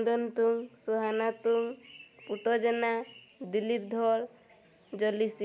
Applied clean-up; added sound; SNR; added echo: none; none; none; none.